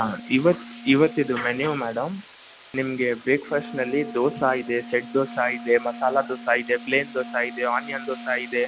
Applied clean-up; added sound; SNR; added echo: none; Wind instrument, woodwind instrument + Bathtub (filling or washing); 14 dB; none.